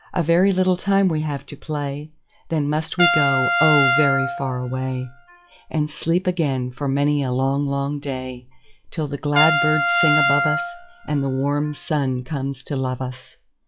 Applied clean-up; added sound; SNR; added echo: classical method log-MMSE.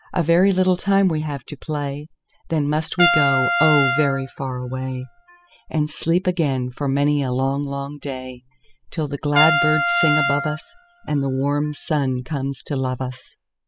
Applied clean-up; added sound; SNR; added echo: classical method spectral subtraction.